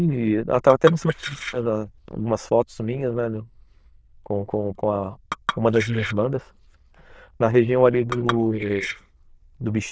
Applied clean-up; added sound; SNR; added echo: neural diffusion model UNIVERSE++.